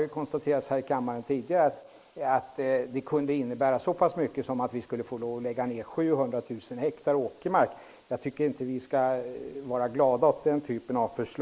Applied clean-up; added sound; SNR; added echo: neural mask model Resemble Enhance denoiser.